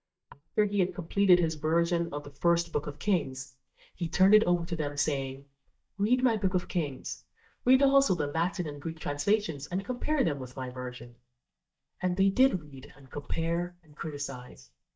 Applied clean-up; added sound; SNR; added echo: neural mask model DeepFilterNet 3.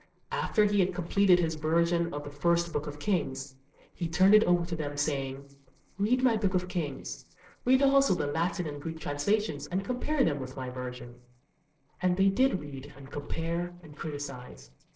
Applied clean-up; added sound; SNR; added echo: neural separator model SepFormer DNS4.